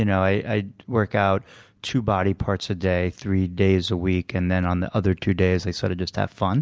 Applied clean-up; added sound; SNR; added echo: none; none; none; none.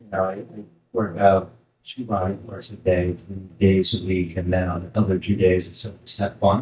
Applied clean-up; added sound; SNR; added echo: neural mask model DeepFilterNet 3.